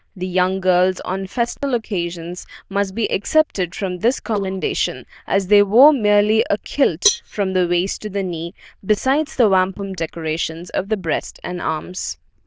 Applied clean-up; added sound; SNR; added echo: neural diffusion model UNIVERSE++.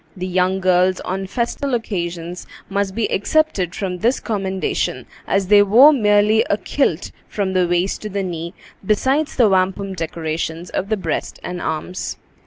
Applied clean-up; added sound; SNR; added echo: none; none; none; none.